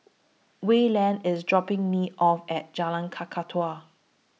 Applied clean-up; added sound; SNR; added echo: none; none; none; none.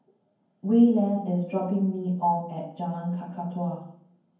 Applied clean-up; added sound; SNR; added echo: none; none; none; reverberation time 0.9 s.